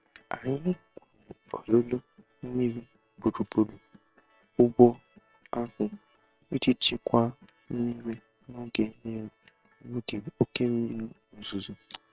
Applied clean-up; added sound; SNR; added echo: neural separator model SepFormer WHAM!.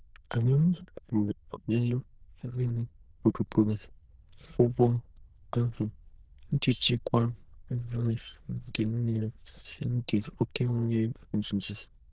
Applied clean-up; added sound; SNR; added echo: neural diffusion model UNIVERSE++.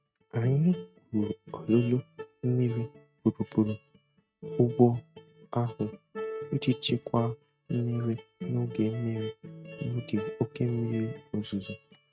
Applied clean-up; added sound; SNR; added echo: neural mask model RNNoise.